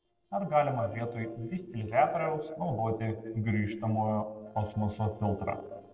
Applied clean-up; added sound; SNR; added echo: neural separator model SepFormer DNS4.